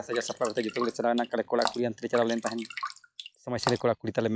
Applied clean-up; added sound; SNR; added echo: classical method log-MMSE.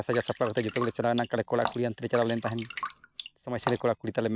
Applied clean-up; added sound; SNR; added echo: none; Drip; 9 dB; none.